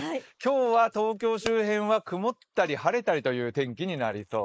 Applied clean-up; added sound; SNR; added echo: neural mask model Resemble Enhance denoiser.